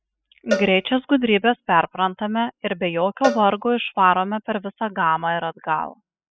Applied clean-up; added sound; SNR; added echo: classical method spectral subtraction.